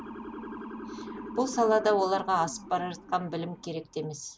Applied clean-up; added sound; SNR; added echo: none; Motor vehicle (road) / Siren; 12 dB; none.